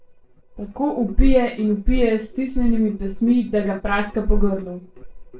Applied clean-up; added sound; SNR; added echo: neural separator model SepFormer DNS4.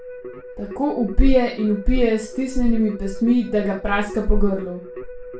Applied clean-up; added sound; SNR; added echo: none; Keyboard (musical); 17 dB; reverberation time 0.3 s.